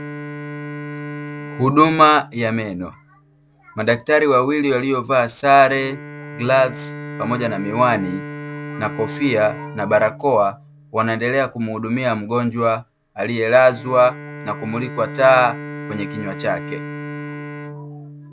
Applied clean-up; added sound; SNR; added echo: none; Bowed string instrument; 13 dB; none.